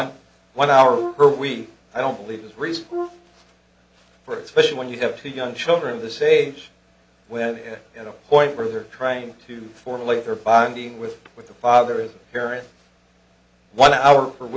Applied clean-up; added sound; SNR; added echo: none; Brass instrument; 12 dB; none.